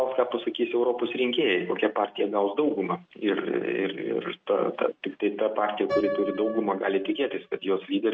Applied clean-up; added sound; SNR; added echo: neural mask model RNNoise.